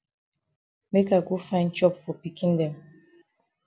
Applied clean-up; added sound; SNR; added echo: none; none; none; none.